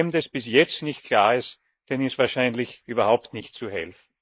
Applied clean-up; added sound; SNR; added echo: neural mask model Resemble Enhance denoiser.